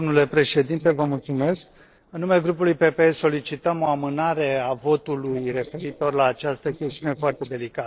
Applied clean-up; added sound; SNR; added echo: neural separator model SepFormer DNS4.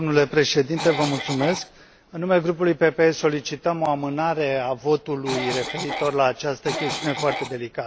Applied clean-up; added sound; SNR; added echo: none; Cough; 7 dB; none.